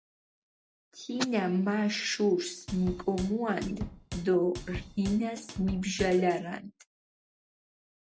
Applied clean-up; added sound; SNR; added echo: none; Drum / Drum kit; 10 dB; none.